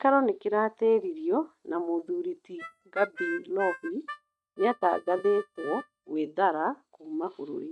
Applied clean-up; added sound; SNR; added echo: neural mask model RNNoise.